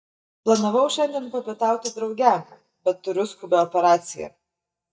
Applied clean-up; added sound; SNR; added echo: neural mask model DeepFilterNet 3.